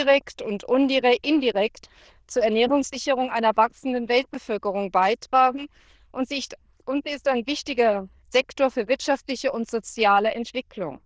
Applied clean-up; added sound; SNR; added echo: neural diffusion model UNIVERSE++.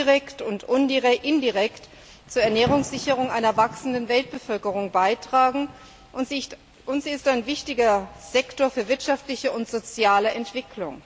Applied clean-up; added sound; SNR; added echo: none; Thunder / Rain; 19 dB; none.